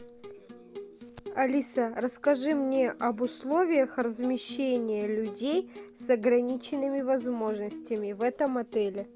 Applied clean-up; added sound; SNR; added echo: none; Acoustic guitar; 16 dB; none.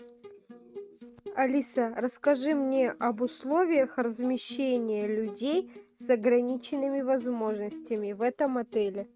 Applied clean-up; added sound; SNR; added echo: neural mask model RNNoise.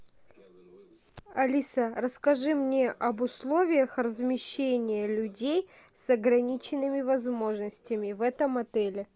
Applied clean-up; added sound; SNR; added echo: none; none; none; none.